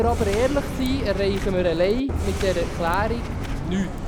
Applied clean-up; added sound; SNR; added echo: none; Subway, metro, underground; 3 dB; none.